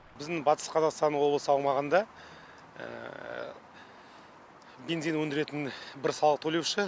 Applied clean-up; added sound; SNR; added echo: none; none; none; none.